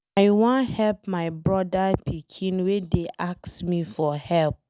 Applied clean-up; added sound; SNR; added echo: none; none; none; none.